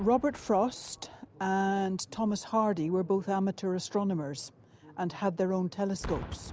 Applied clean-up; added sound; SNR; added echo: none; Boom; 18 dB; none.